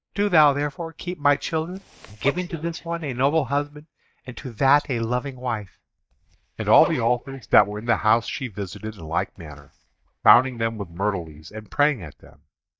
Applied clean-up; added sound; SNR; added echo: neural mask model DeepFilterNet 3.